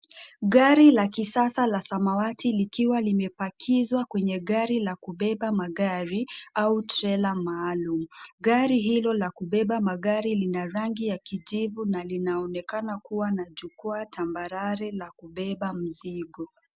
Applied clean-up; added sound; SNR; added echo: none; none; none; none.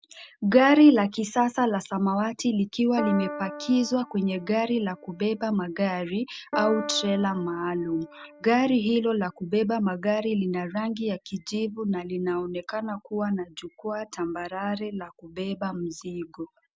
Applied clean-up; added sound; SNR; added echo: none; Piano; 12 dB; none.